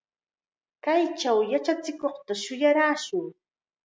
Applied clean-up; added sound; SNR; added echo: none; none; none; none.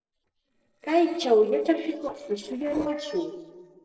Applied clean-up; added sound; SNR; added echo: neural separator model SepFormer DNS4.